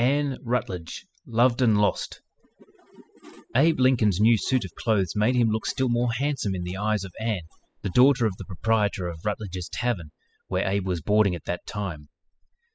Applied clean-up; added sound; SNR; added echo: classical method spectral subtraction.